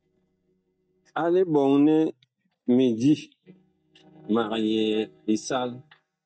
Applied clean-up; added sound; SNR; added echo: neural mask model DeepFilterNet 3.